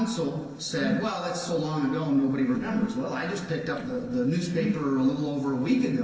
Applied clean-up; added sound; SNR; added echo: neural separator model SepFormer DNS4.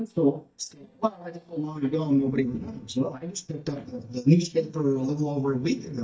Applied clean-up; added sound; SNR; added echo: neural mask model DeepFilterNet 3.